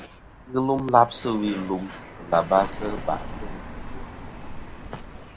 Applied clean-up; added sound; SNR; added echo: none; Car passing by; 11 dB; none.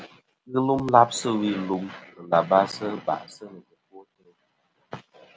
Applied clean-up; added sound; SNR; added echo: none; none; none; none.